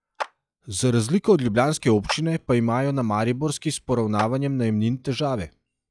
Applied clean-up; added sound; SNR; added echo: classical method log-MMSE.